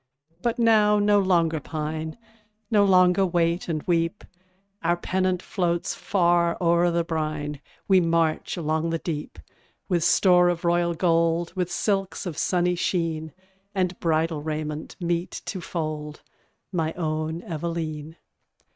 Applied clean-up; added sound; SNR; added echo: neural mask model RNNoise.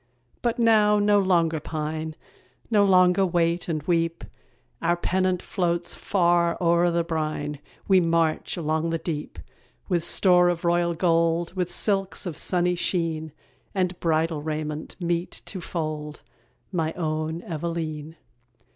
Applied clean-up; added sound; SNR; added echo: none; none; none; none.